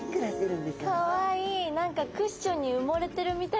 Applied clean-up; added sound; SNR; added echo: none; none; none; none.